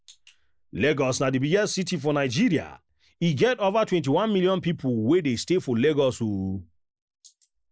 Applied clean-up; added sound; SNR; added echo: neural mask model Resemble Enhance denoiser.